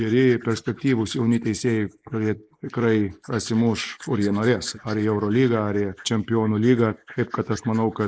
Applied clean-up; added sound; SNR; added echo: neural mask model Resemble Enhance denoiser.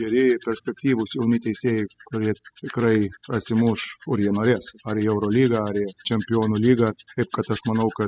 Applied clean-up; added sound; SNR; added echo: classical method spectral subtraction.